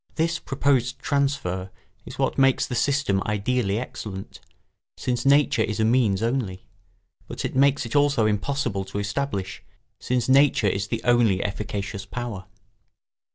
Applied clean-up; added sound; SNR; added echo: none; none; none; none.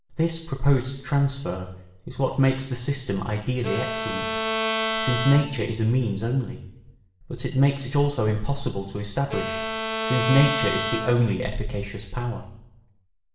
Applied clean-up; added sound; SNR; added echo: none; Bowed string instrument; 5 dB; reverberation time 0.8 s.